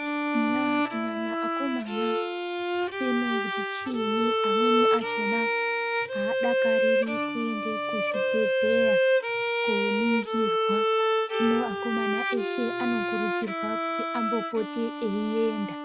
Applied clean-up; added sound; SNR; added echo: none; Bowed string instrument; -5 dB; none.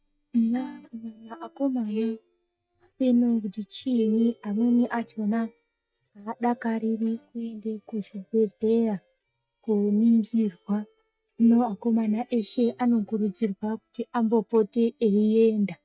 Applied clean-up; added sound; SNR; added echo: neural mask model DeepFilterNet 3.